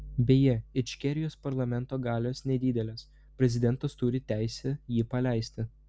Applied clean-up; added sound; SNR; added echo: none; none; none; none.